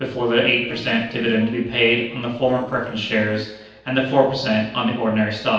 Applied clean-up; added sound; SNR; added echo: neural separator model SepFormer DNS4.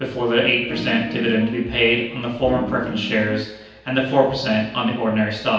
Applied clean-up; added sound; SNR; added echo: none; Guitar; 9 dB; reverberation time 0.9 s.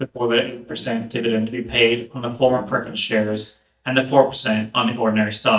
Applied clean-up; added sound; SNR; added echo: neural mask model DeepFilterNet 3.